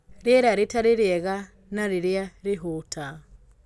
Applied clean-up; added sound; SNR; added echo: none; none; none; none.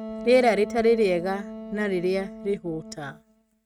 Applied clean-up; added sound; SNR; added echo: neural mask model RNNoise.